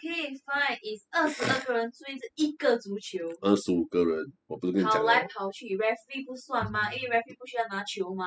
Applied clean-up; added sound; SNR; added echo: classical method spectral subtraction.